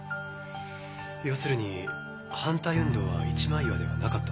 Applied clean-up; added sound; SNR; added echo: none; none; none; none.